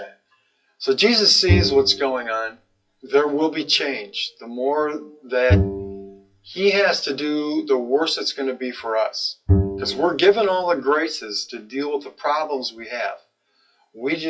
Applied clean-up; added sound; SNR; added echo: classical method WPE with log-MMSE.